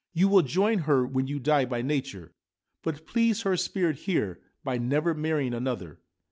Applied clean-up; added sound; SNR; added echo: none; none; none; none.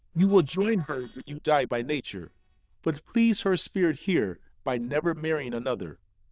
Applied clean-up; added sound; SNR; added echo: neural diffusion model UNIVERSE++.